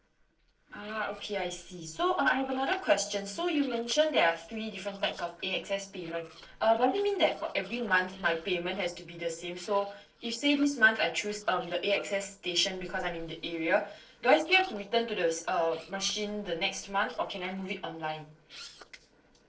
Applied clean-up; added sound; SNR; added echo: neural separator model SepFormer DNS4.